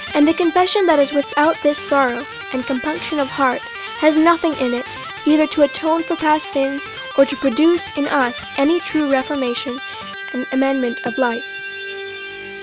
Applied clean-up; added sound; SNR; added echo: none; Electric guitar; 12 dB; none.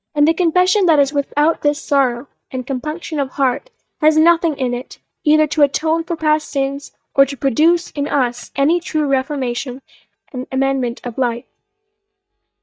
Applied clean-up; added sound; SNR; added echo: neural mask model DeepFilterNet 3.